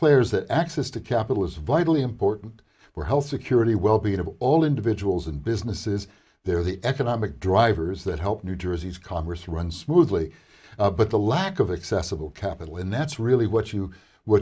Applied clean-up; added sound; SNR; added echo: none; none; none; none.